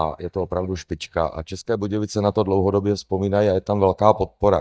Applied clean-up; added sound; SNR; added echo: neural mask model DeepFilterNet 3.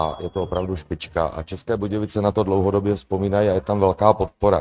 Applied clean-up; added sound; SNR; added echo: neural mask model RNNoise.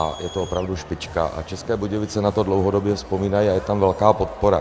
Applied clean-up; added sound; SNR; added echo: none; Crowd + Bass guitar; 16 dB; none.